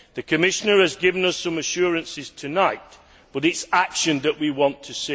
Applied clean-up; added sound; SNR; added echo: none; none; none; none.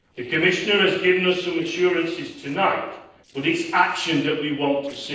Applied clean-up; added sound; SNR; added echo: neural separator model SepFormer DNS4.